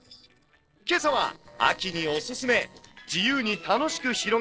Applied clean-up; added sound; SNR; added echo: neural separator model SepFormer DNS4.